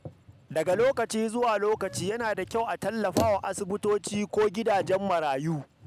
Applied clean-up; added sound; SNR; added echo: none; Bicycle; 13 dB; none.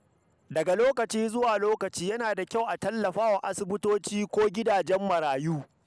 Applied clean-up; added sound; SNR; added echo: none; none; none; none.